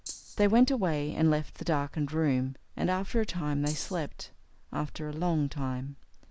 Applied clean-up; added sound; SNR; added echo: none; Rattle (instrument); 14 dB; none.